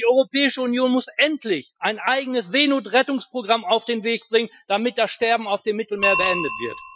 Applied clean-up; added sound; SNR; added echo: classical method Wiener filter.